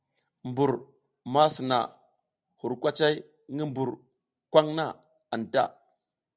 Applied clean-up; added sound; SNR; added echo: none; none; none; none.